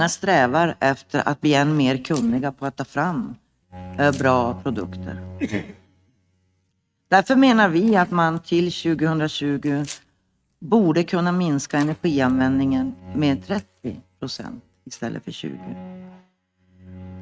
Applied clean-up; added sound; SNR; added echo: neural mask model RNNoise.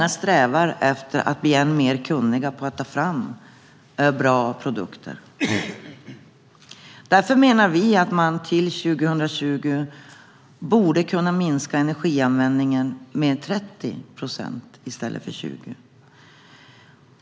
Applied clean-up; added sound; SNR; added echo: none; none; none; none.